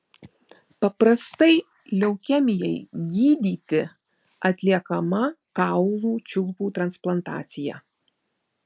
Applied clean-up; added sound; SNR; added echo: none; none; none; none.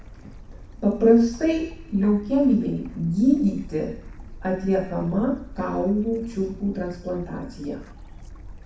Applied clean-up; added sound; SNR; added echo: none; Stream / Bird; 16 dB; reverberation time 0.6 s.